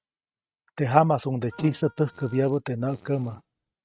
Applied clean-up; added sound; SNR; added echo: neural mask model RNNoise.